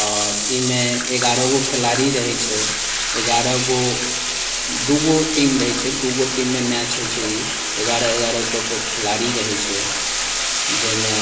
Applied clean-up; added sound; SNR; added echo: none; Bathtub (filling or washing); 0 dB; reverberation time 1.3 s.